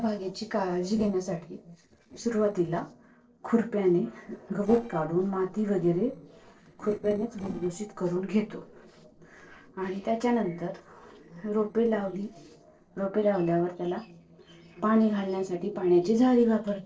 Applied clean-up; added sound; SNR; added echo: neural separator model SepFormer DNS4.